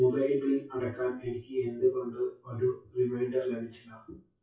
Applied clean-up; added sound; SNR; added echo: classical method WPE with log-MMSE.